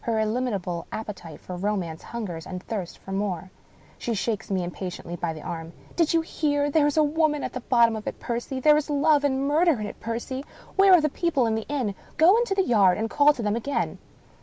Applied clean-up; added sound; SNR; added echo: none; none; none; none.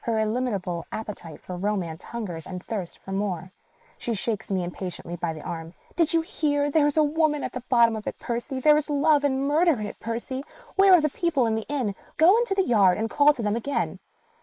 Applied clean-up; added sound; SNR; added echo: neural mask model Resemble Enhance denoiser.